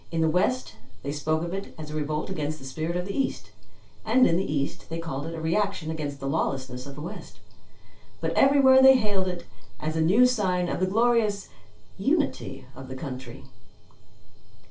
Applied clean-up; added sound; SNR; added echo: none; none; none; reverberation time 0.2 s.